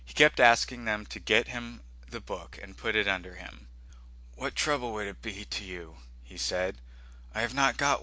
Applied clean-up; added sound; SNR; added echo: none; none; none; none.